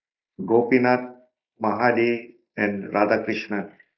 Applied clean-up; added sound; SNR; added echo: neural mask model Resemble Enhance denoiser.